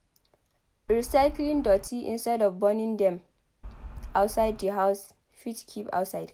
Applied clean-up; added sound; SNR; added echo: none; Wind; 13 dB; none.